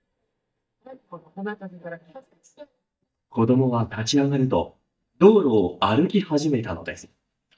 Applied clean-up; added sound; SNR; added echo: neural mask model DeepFilterNet 3.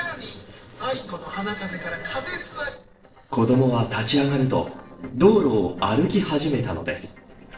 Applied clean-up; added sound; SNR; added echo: neural separator model SepFormer DNS4.